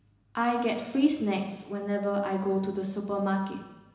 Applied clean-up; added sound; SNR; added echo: none; none; none; reverberation time 1.0 s.